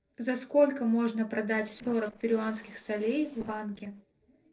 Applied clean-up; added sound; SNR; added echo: neural separator model SepFormer DNS4.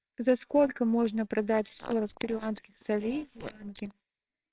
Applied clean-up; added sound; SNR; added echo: neural separator model SepFormer WHAMR!.